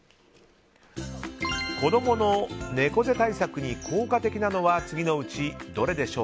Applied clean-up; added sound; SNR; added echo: none; none; none; none.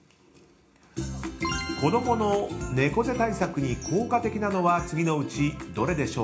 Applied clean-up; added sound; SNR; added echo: none; none; none; reverberation time 0.4 s.